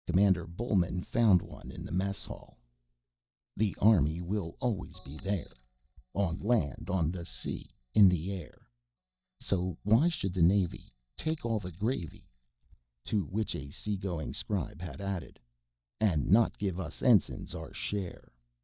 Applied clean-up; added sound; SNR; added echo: neural mask model DeepFilterNet 3.